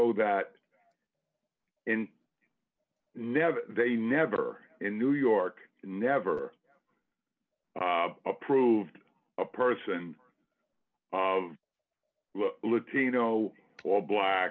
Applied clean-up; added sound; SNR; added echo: none; none; none; none.